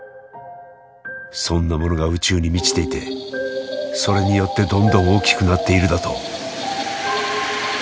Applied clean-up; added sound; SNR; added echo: none; none; none; none.